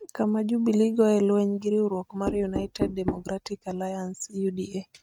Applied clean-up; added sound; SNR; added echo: neural mask model RNNoise.